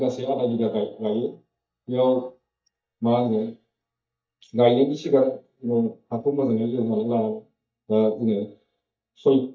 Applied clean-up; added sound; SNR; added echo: neural mask model DeepFilterNet 3.